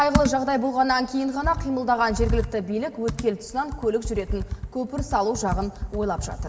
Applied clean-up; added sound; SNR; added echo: none; Computer keyboard; 6 dB; reverberation time 2.1 s.